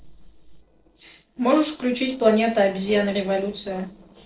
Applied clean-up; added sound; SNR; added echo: neural separator model SepFormer DNS4.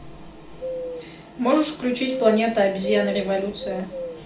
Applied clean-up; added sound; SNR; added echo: none; Bird vocalization, bird call, bird song; 10 dB; reverberation time 0.4 s.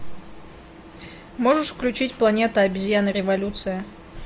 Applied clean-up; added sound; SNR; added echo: none; none; none; none.